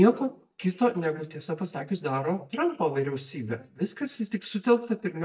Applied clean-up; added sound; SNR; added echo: neural mask model DeepFilterNet 3.